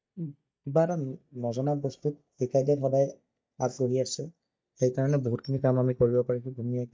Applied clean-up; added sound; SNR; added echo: neural mask model DeepFilterNet 3.